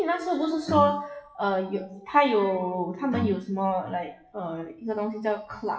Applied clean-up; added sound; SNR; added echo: classical method WPE with log-MMSE.